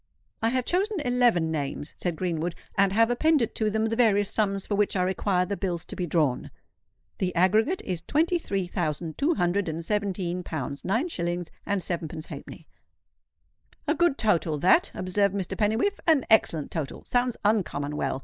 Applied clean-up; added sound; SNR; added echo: neural mask model Resemble Enhance denoiser.